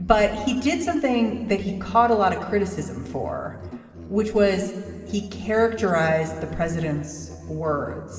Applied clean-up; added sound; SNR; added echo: none; Musical instrument; 16 dB; reverberation time 2.0 s.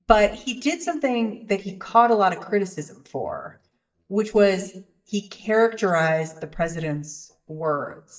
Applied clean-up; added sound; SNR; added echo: neural mask model DeepFilterNet 3.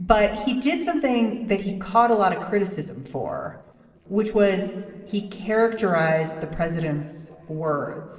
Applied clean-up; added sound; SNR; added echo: neural separator model SepFormer DNS4.